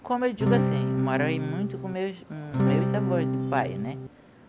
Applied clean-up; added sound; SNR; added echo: none; Acoustic guitar / Strum; -4 dB; none.